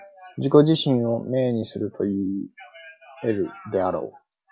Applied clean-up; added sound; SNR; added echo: none; none; none; none.